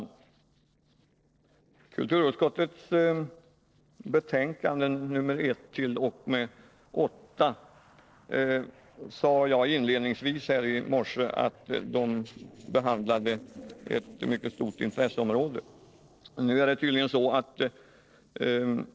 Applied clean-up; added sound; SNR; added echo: neural separator model SepFormer DNS4.